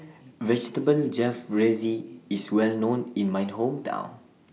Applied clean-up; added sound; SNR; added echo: none; none; none; none.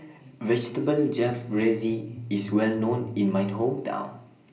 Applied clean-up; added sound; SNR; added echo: none; Bass guitar; 11 dB; reverberation time 0.5 s.